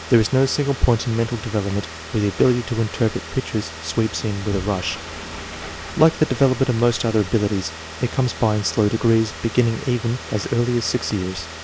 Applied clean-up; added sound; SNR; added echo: none; Sliding door + Car; 13 dB; none.